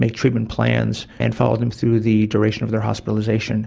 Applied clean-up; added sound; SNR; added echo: none; none; none; none.